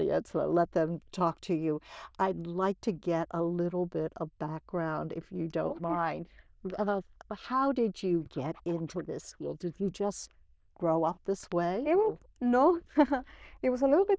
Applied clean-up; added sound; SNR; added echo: neural diffusion model UNIVERSE++.